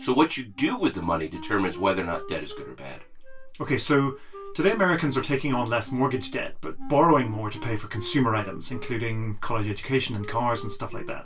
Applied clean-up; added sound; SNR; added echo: none; Wind instrument, woodwind instrument; 17 dB; reverberation time 0.2 s.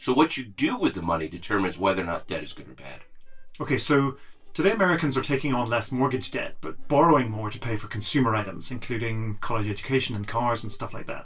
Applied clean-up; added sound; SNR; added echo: neural separator model SepFormer DNS4.